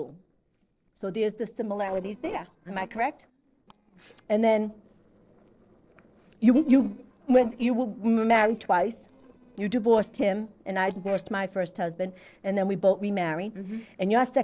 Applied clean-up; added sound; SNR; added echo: neural separator model SepFormer DNS4.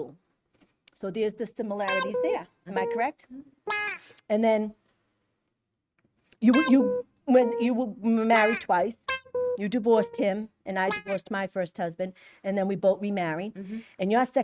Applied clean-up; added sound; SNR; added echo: neural mask model RNNoise.